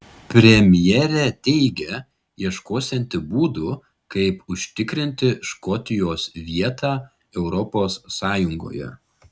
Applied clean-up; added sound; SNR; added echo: none; none; none; none.